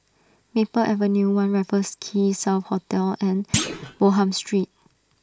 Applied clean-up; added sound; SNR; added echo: none; Thump, thud; 7 dB; none.